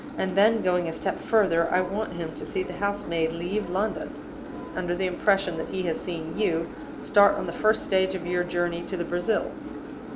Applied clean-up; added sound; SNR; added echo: none; Engine; 10 dB; none.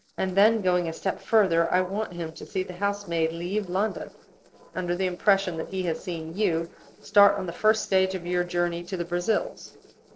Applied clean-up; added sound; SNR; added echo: neural separator model SepFormer DNS4.